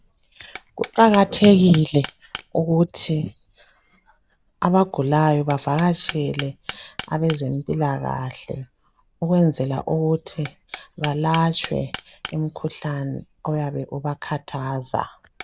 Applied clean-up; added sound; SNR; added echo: none; Hammer; 12 dB; none.